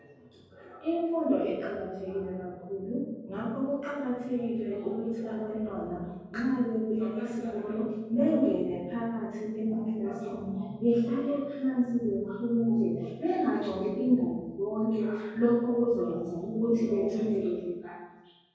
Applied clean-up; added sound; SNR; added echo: none; none; none; reverberation time 1.3 s.